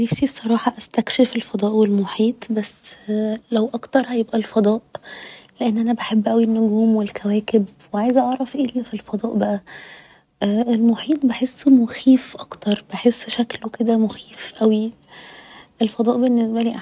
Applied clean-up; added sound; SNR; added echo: none; none; none; none.